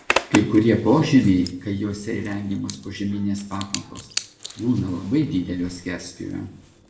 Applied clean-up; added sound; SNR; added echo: none; Zipper (clothing); 10 dB; reverberation time 0.6 s.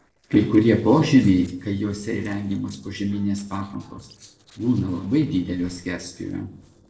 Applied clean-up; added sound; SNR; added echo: neural separator model SepFormer DNS4.